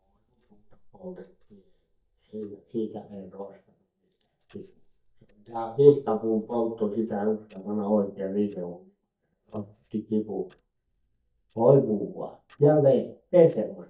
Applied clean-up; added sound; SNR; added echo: neural mask model DeepFilterNet 3.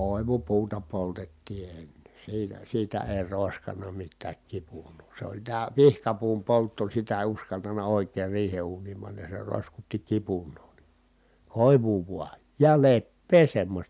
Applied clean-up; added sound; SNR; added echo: none; none; none; none.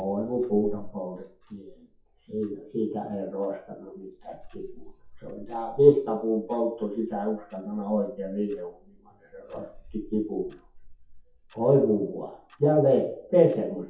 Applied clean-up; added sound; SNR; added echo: classical method WPE with log-MMSE.